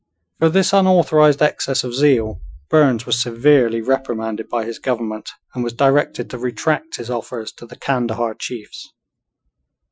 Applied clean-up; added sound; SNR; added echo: classical method Wiener filter.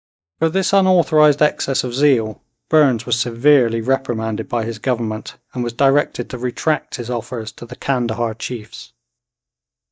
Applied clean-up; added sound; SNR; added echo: neural mask model DeepFilterNet 3.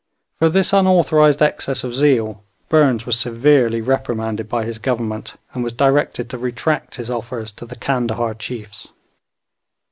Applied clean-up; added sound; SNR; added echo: none; none; none; none.